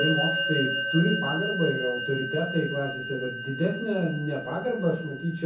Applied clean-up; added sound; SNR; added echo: none; Musical instrument; 4 dB; reverberation time 0.6 s.